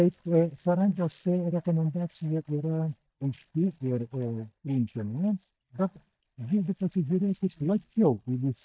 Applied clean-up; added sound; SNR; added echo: neural mask model DeepFilterNet 3.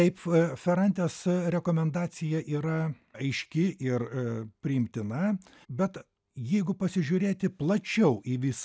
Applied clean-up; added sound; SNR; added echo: none; none; none; none.